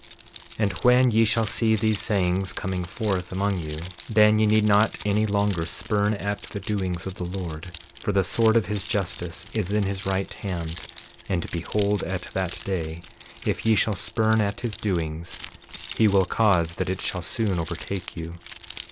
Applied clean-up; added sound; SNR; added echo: none; Keys jangling; 11 dB; none.